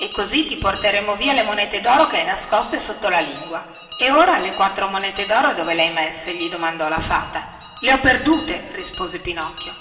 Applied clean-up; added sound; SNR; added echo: none; Bell; 11 dB; reverberation time 1.7 s.